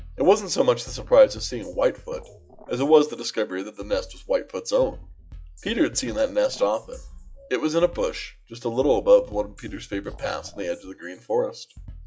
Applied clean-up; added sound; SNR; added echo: classical method log-MMSE.